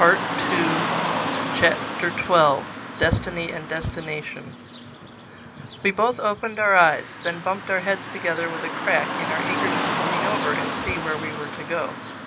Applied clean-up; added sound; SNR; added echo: none; Car passing by / Traffic noise, roadway noise; 4 dB; none.